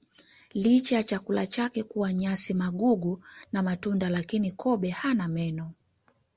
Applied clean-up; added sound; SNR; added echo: none; none; none; none.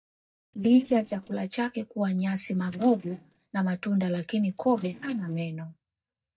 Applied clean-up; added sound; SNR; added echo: neural mask model DeepFilterNet 3.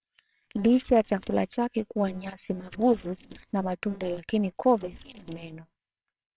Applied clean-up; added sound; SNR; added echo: neural separator model SepFormer WHAMR!.